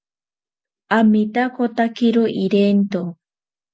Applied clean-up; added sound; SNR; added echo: none; none; none; none.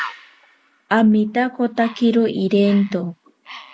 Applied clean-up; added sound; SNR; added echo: none; Bird; 19 dB; none.